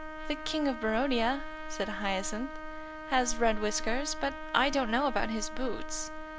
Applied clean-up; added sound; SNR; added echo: none; Trumpet; 11 dB; none.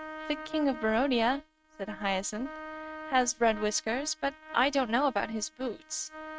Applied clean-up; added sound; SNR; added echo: neural mask model RNNoise.